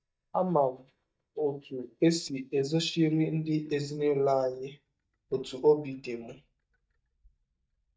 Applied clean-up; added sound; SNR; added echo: neural mask model DeepFilterNet 3.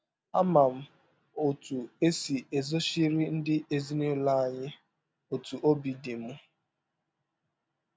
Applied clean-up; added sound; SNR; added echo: none; none; none; none.